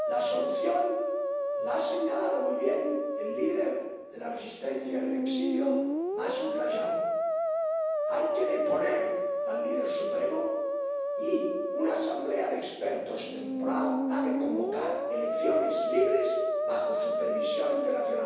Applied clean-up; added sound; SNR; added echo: none; Musical instrument; -2 dB; reverberation time 1.1 s.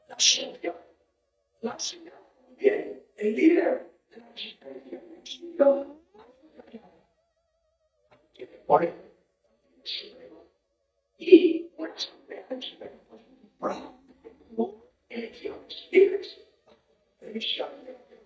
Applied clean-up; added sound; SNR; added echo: neural mask model DeepFilterNet 3.